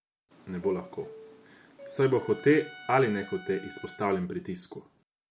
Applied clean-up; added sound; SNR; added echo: none; Trumpet + Subway, metro, underground; 18 dB; none.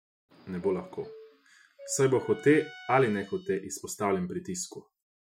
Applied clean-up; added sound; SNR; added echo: classical method Wiener filter.